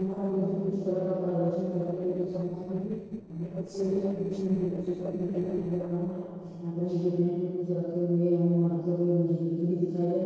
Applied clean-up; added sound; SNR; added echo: neural separator model SepFormer DNS4.